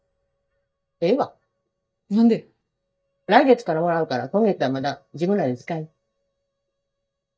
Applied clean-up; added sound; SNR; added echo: neural mask model DeepFilterNet 3.